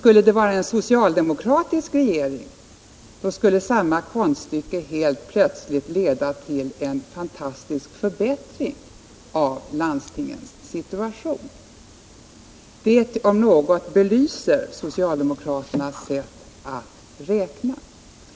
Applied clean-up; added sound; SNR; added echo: none; none; none; none.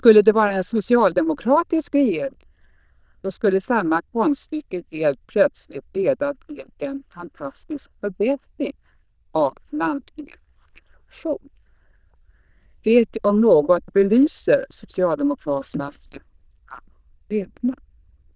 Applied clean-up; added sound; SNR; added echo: neural diffusion model UNIVERSE++.